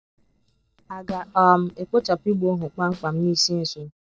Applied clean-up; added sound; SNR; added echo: neural separator model SepFormer DNS4.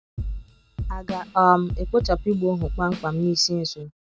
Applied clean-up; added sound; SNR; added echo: none; Drum kit; 8 dB; none.